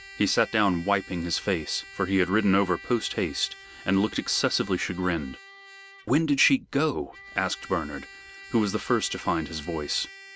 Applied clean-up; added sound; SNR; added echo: none; Trumpet; 19 dB; none.